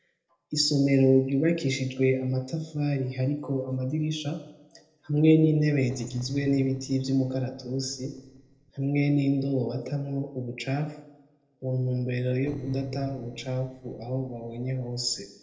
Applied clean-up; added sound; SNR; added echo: neural separator model SepFormer DNS4.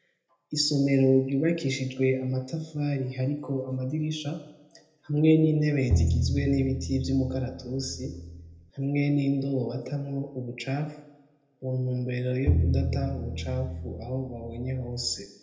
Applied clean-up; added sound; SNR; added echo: none; Bowed string instrument; 1 dB; reverberation time 0.8 s.